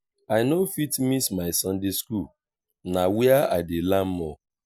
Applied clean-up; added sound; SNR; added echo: none; none; none; none.